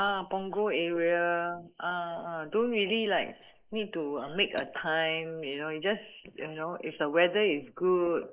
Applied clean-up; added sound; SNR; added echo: neural mask model Resemble Enhance denoiser.